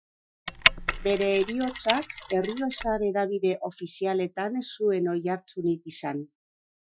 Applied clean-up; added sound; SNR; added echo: classical method Wiener filter.